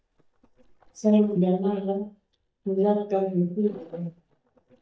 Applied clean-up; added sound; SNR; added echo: neural mask model DeepFilterNet 3.